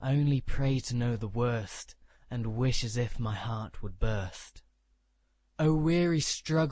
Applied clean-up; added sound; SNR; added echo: none; none; none; none.